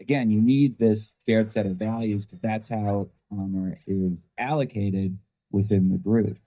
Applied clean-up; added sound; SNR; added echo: neural mask model DeepFilterNet 3.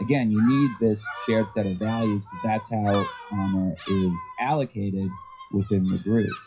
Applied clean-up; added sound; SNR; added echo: classical method WPE with log-MMSE.